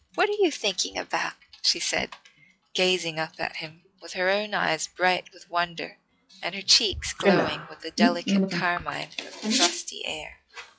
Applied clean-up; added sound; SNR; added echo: classical method log-MMSE.